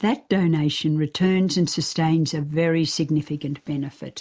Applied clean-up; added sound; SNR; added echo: none; none; none; none.